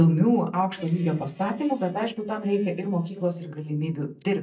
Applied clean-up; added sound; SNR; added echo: neural mask model DeepFilterNet 3.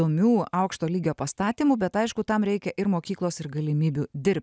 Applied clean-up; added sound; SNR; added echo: none; none; none; none.